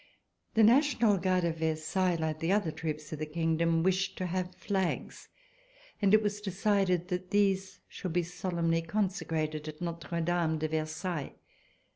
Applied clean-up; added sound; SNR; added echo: none; none; none; none.